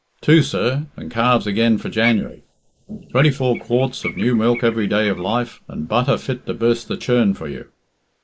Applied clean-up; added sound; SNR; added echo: neural mask model Resemble Enhance denoiser.